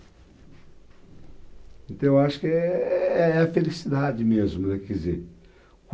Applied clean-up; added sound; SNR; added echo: none; none; none; none.